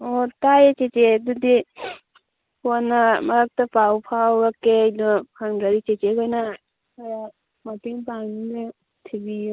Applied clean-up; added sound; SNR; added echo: none; none; none; none.